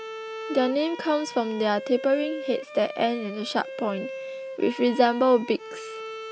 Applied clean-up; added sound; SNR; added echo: none; Bowed string instrument; 11 dB; none.